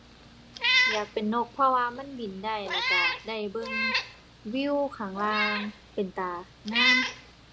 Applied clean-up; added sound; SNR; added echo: none; Meow; -1 dB; none.